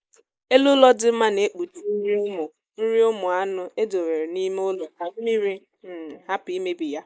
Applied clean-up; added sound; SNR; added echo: neural mask model Resemble Enhance denoiser.